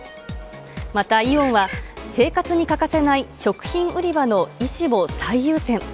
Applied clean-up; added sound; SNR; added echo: none; Bird; 13 dB; none.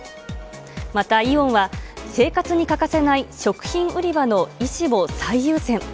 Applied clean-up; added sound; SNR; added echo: none; none; none; none.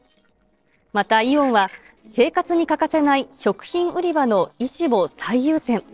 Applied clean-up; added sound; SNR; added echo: neural separator model SepFormer DNS4.